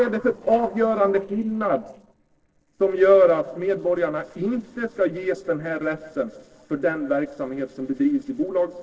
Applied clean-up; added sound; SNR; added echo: neural separator model SepFormer DNS4.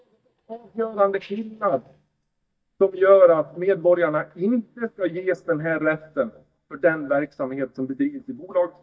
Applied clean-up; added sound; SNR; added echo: neural mask model DeepFilterNet 3.